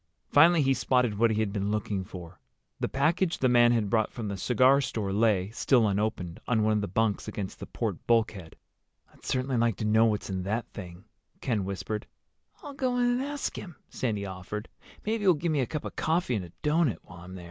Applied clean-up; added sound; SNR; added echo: none; none; none; none.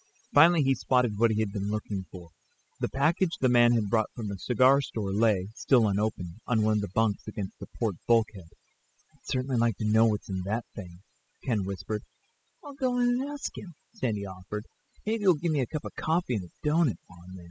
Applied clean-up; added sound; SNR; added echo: classical method spectral subtraction.